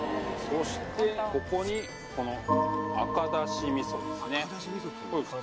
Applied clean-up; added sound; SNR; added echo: none; Organ; 3 dB; none.